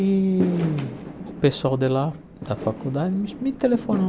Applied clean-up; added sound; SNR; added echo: none; Fireworks; 10 dB; none.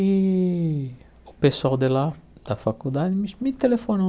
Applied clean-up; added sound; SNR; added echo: none; none; none; none.